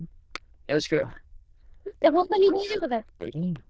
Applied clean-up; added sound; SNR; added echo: neural diffusion model UNIVERSE++.